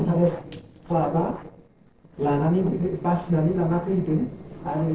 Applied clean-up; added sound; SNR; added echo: neural separator model SepFormer DNS4.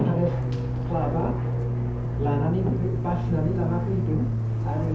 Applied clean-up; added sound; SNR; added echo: none; Fixed-wing aircraft, airplane; -2 dB; reverberation time 0.5 s.